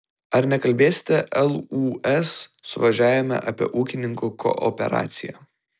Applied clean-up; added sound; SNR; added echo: none; none; none; none.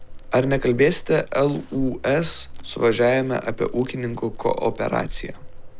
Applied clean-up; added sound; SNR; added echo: none; Crackle; 11 dB; none.